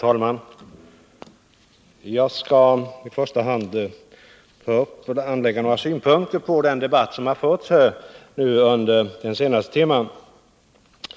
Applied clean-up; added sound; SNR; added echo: none; none; none; none.